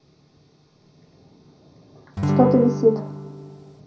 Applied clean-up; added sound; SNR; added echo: none; Acoustic guitar / Strum; 1 dB; reverberation time 0.5 s.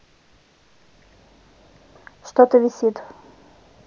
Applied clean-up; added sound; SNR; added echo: none; none; none; none.